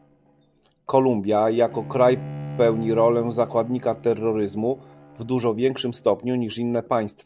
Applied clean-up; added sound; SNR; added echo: none; Bowed string instrument; 16 dB; none.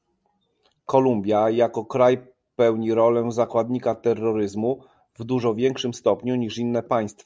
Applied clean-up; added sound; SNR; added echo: none; none; none; none.